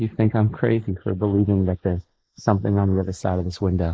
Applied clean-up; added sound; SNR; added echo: neural mask model Resemble Enhance denoiser.